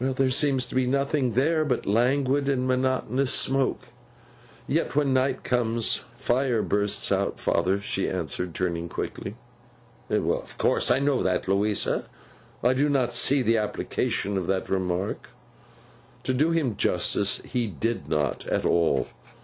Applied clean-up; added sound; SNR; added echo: none; none; none; none.